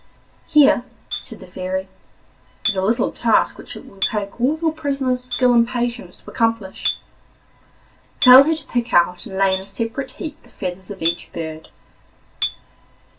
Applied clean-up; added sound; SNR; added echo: none; Chink, clink; 12 dB; reverberation time 0.2 s.